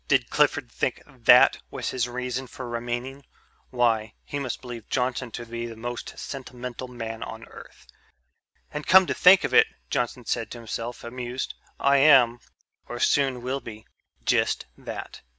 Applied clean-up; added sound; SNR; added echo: none; none; none; none.